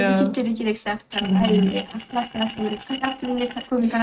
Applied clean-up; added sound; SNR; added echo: neural mask model RNNoise.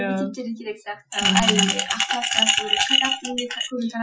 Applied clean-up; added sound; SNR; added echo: classical method Wiener filter.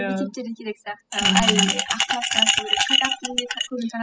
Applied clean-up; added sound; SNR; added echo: classical method spectral subtraction.